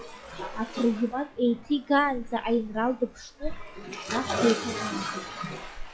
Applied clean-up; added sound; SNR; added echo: classical method log-MMSE.